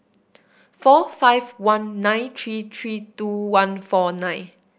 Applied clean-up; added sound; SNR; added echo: none; none; none; none.